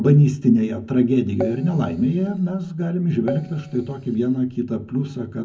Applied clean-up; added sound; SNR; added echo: none; Keyboard (musical); 14 dB; reverberation time 0.3 s.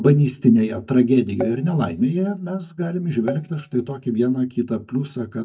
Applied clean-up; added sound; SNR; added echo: neural mask model DeepFilterNet 3.